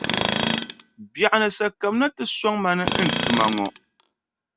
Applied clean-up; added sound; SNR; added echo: none; Tools; 3 dB; none.